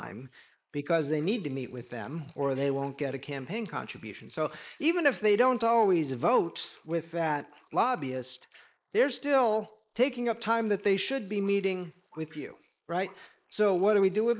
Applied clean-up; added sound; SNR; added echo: neural mask model Resemble Enhance denoiser.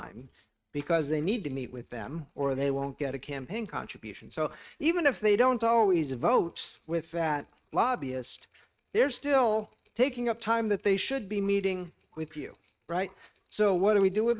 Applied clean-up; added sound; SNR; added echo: neural mask model RNNoise.